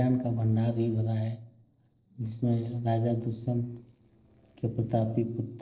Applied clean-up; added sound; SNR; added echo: neural separator model SepFormer DNS4.